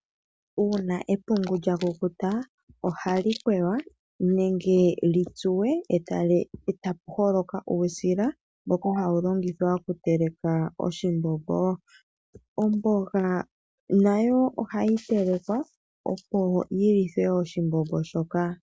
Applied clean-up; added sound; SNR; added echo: none; none; none; none.